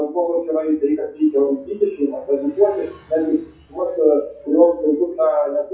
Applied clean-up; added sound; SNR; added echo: classical method WPE with log-MMSE.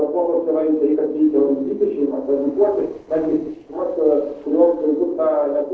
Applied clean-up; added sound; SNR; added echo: neural separator model SepFormer DNS4.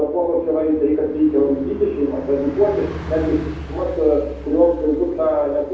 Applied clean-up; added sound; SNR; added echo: none; Bus; 14 dB; reverberation time 0.9 s.